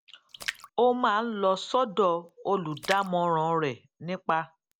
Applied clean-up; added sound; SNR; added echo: none; Splash, splatter; 17 dB; none.